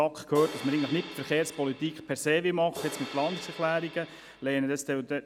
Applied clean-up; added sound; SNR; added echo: none; Crash cymbal; 13 dB; none.